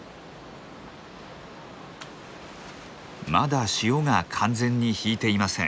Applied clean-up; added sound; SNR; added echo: none; none; none; none.